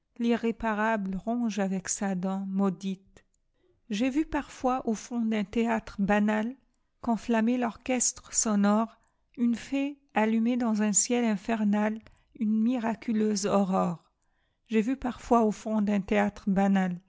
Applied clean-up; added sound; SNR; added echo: none; none; none; none.